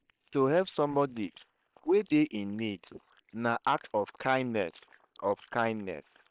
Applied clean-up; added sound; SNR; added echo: neural separator model SepFormer WHAM!.